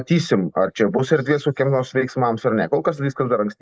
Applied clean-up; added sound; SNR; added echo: neural mask model Resemble Enhance denoiser.